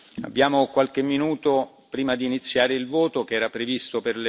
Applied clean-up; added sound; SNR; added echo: none; none; none; none.